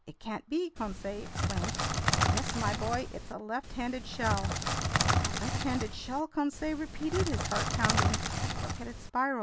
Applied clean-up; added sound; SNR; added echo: none; Crackle; -4 dB; none.